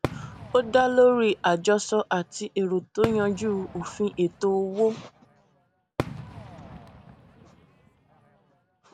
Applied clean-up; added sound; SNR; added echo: none; Fireworks; 13 dB; none.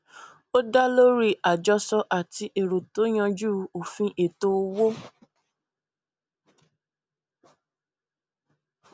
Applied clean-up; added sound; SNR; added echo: none; none; none; none.